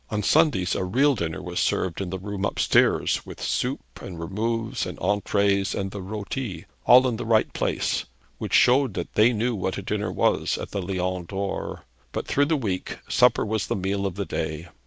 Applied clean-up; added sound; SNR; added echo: none; none; none; none.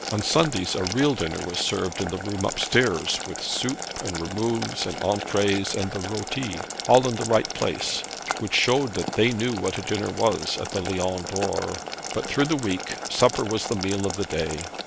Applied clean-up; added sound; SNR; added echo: none; Boiling; 8 dB; none.